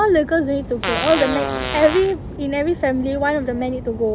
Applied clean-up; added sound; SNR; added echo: none; Fart; 6 dB; none.